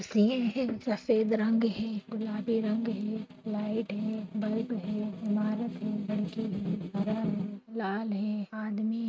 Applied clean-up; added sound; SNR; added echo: neural mask model RNNoise.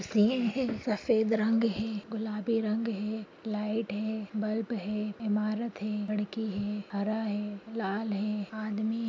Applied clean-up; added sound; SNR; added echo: none; none; none; none.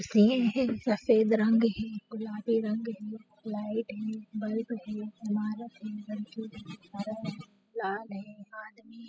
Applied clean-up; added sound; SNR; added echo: classical method spectral subtraction.